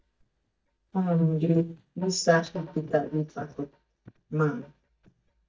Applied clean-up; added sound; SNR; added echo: neural mask model DeepFilterNet 3.